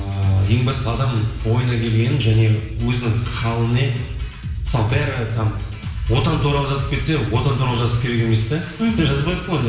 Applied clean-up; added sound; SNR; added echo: none; none; none; reverberation time 1.0 s.